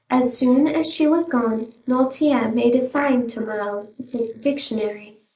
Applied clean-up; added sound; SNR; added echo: neural mask model Resemble Enhance denoiser.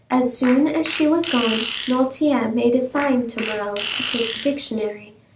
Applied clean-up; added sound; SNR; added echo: none; Fart; 9 dB; none.